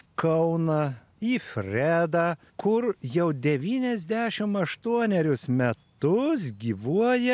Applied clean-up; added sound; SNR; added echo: none; none; none; none.